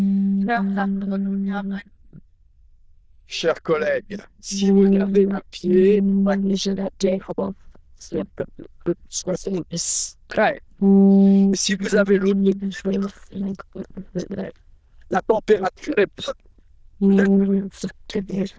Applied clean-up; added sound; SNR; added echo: neural diffusion model UNIVERSE++.